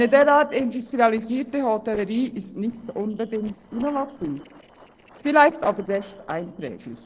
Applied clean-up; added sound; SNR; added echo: neural separator model SepFormer DNS4.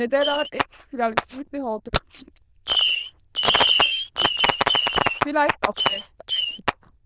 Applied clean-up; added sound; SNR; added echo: neural diffusion model UNIVERSE++.